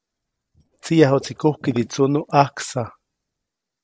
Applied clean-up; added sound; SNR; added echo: neural separator model SepFormer DNS4.